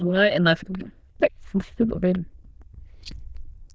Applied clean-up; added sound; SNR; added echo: neural diffusion model UNIVERSE++.